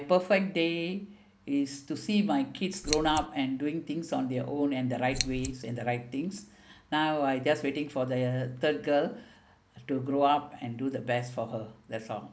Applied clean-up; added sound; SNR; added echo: none; Scissors; 4 dB; none.